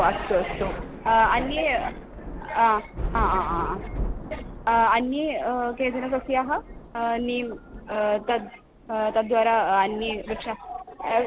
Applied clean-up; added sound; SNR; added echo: none; Thunder / Rain; 11 dB; none.